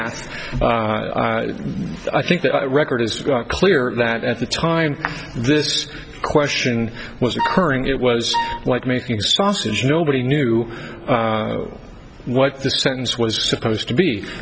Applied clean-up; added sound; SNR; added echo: none; Wind instrument, woodwind instrument; 6 dB; none.